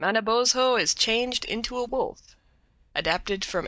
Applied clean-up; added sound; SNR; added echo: neural mask model DeepFilterNet 3.